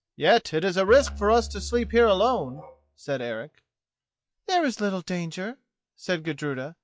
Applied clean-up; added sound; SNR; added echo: classical method log-MMSE.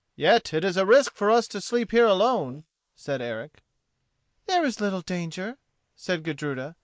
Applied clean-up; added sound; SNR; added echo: neural mask model Resemble Enhance denoiser.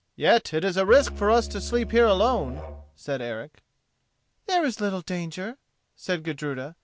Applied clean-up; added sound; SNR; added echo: none; Musical instrument; 10 dB; none.